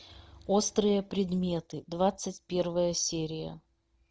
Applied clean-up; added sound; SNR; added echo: none; none; none; none.